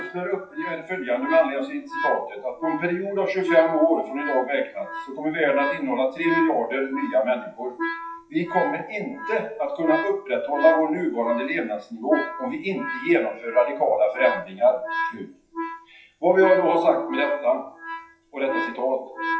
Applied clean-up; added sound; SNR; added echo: classical method WPE with log-MMSE.